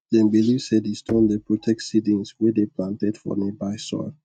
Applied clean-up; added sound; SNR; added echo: neural mask model RNNoise.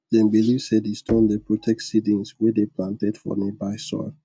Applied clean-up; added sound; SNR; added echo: none; Knock; 19 dB; none.